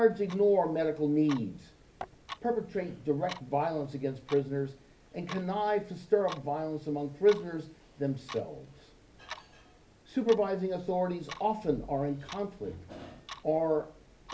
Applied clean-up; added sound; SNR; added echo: none; Clock; 18 dB; reverberation time 0.3 s.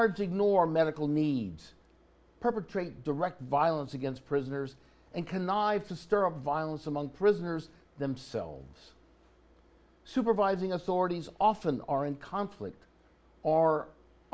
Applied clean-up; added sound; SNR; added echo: none; none; none; none.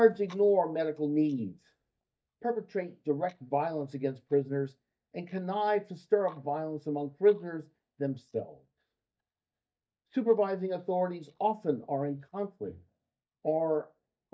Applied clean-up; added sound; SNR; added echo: neural mask model DeepFilterNet 3.